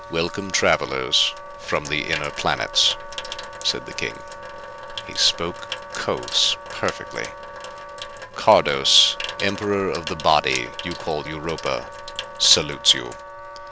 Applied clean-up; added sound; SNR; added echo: none; Sink (filling or washing) / Water tap, faucet + Wind instrument, woodwind instrument; 11 dB; none.